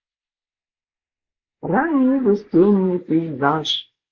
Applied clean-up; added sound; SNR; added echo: neural mask model Resemble Enhance denoiser.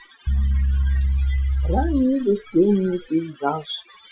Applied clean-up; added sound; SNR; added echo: classical method Wiener filter.